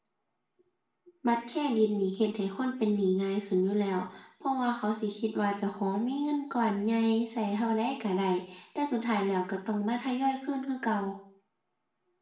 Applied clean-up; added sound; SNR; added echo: none; none; none; reverberation time 0.5 s.